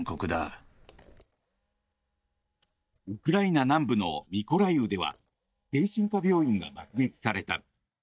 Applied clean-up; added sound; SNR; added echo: neural mask model DeepFilterNet 3.